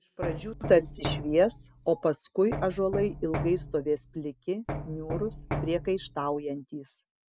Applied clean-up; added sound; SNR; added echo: none; Knock; 8 dB; none.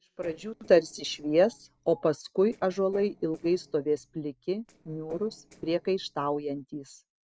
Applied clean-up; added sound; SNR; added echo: neural separator model SepFormer DNS4.